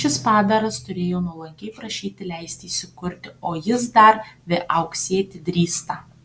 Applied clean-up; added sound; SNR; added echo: none; none; none; none.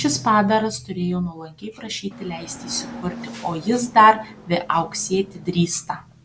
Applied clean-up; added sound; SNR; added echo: none; Hiss / Bus / Engine; 16 dB; none.